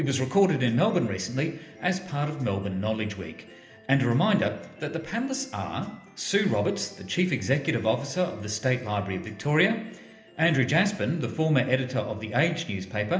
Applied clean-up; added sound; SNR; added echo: none; none; none; reverberation time 0.8 s.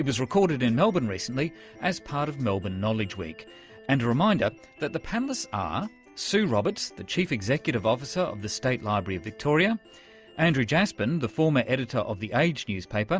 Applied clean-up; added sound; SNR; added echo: none; none; none; none.